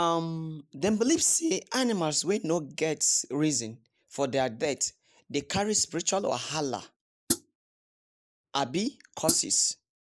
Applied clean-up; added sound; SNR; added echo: neural mask model Resemble Enhance denoiser.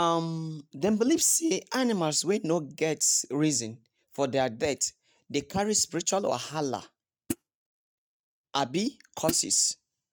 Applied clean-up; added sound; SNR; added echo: neural mask model RNNoise.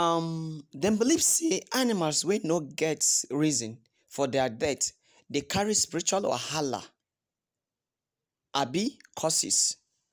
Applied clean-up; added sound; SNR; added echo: none; none; none; none.